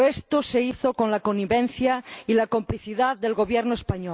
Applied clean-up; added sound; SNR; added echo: none; none; none; none.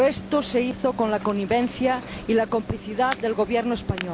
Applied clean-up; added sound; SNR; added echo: none; Alarm; 12 dB; none.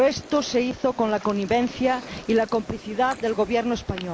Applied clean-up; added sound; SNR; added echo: neural mask model Resemble Enhance denoiser.